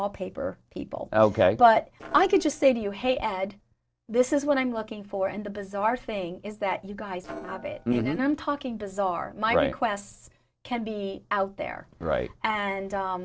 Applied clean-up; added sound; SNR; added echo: neural separator model SepFormer DNS4.